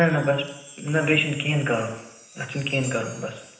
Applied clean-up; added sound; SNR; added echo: none; Chime; 19 dB; reverberation time 0.9 s.